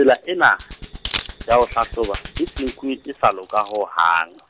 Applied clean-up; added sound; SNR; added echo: none; Hands + Camera; 14 dB; none.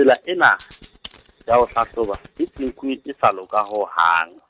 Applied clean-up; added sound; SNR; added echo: neural mask model RNNoise.